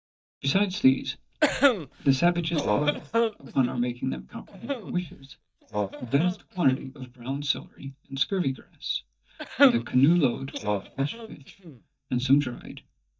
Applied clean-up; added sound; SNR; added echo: neural mask model DeepFilterNet 3.